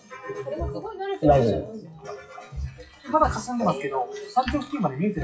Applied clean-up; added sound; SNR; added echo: classical method WPE with log-MMSE.